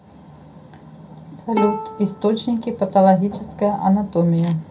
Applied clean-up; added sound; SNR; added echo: none; Bowed string instrument; 11 dB; reverberation time 0.2 s.